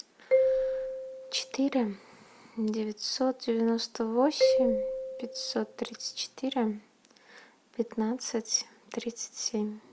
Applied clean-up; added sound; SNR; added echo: none; Marimba, xylophone; -1 dB; none.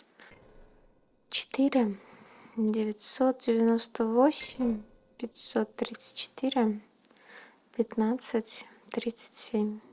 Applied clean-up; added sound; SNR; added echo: neural separator model SepFormer DNS4.